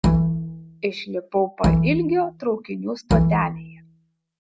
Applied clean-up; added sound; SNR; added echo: none; Bowed string instrument; -3 dB; none.